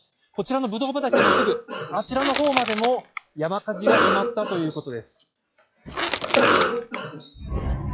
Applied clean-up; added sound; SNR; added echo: classical method log-MMSE.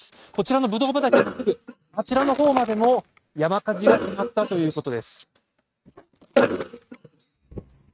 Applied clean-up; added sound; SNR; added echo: neural mask model RNNoise.